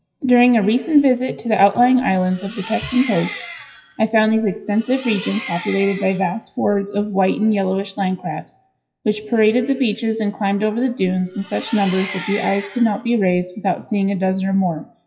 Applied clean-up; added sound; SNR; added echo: classical method WPE with log-MMSE.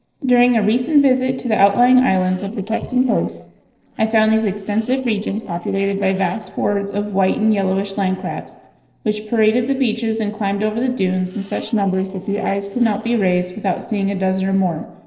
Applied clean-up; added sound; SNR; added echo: neural separator model SepFormer DNS4.